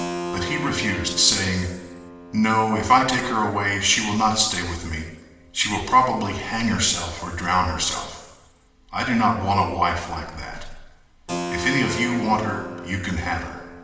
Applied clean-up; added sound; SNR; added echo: none; Keyboard (musical); 12 dB; reverberation time 1.1 s.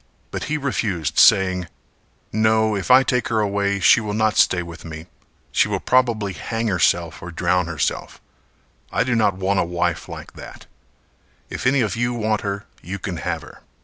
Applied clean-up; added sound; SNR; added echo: none; none; none; none.